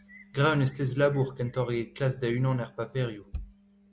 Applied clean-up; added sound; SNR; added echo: none; none; none; none.